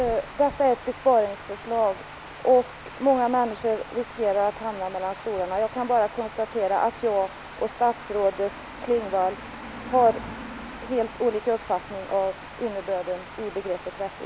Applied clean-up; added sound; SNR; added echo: none; Water; 14 dB; none.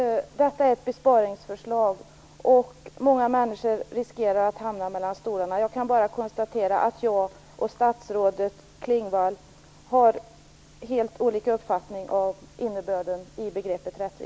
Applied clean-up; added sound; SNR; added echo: none; none; none; none.